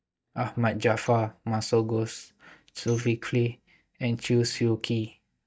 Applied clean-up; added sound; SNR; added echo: neural mask model DeepFilterNet 3.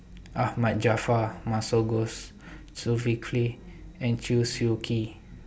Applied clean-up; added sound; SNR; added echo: none; none; none; none.